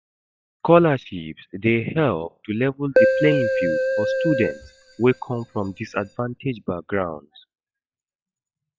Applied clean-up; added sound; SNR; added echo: classical method log-MMSE.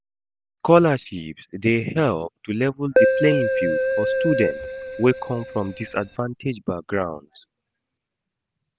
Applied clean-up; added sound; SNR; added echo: none; Keyboard (musical); -2 dB; none.